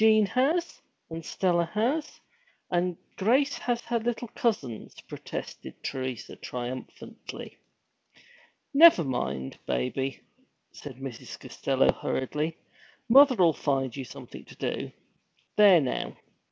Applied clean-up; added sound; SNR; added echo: none; none; none; none.